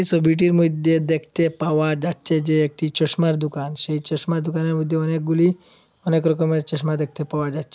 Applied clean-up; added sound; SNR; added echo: none; none; none; none.